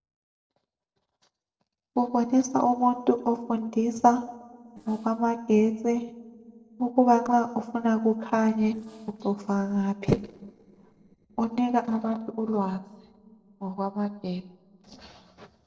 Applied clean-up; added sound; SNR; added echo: neural separator model SepFormer DNS4.